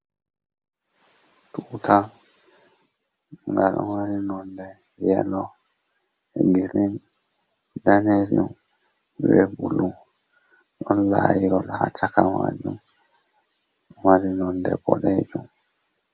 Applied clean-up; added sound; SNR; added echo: none; none; none; none.